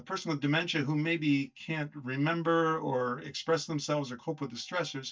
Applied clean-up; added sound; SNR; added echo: neural mask model DeepFilterNet 3.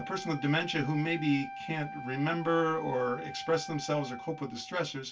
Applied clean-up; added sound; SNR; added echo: none; Wind instrument, woodwind instrument; 11 dB; reverberation time 0.2 s.